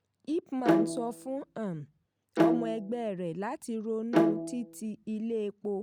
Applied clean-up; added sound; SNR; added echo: none; Bowed string instrument; -4 dB; none.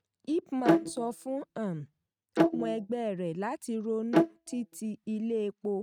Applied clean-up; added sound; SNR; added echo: neural mask model RNNoise.